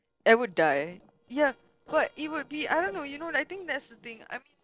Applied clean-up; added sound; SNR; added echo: neural separator model SepFormer DNS4.